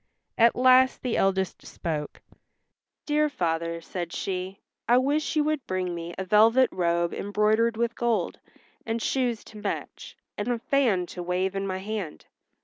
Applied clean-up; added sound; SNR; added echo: none; none; none; none.